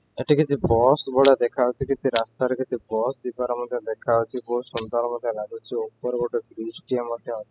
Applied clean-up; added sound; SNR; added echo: classical method spectral subtraction.